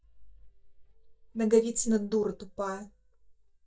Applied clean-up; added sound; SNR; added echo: neural mask model DeepFilterNet 3.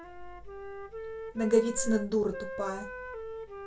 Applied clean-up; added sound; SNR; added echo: none; Wind instrument, woodwind instrument; 9 dB; reverberation time 0.2 s.